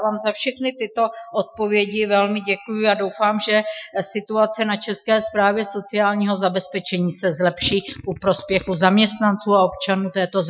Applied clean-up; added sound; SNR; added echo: classical method Wiener filter.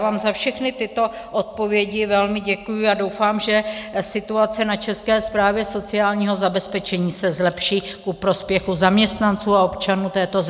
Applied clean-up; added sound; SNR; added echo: none; none; none; none.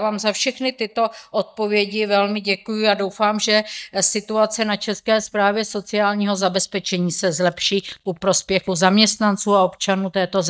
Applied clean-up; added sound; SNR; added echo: neural mask model DeepFilterNet 3.